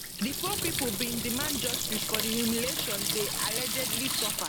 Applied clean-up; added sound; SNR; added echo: none; Sink (filling or washing) / Water tap, faucet; -3 dB; none.